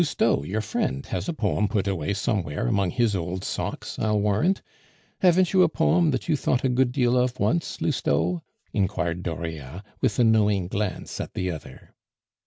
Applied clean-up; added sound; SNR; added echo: none; none; none; none.